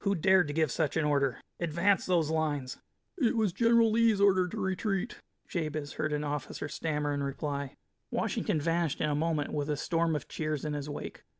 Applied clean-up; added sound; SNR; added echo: none; none; none; none.